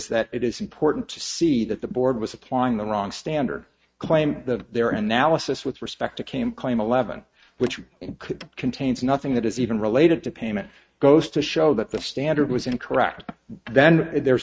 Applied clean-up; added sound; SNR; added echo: neural mask model RNNoise.